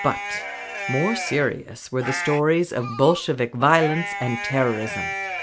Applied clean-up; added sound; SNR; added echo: none; Livestock, farm animals, working animals; 8 dB; none.